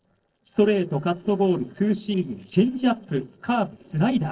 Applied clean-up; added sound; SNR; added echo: neural separator model SepFormer DNS4.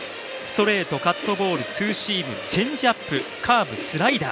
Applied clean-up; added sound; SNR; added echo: none; none; none; none.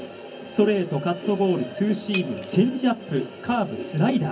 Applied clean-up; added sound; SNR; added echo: none; Shatter; 19 dB; reverberation time 0.3 s.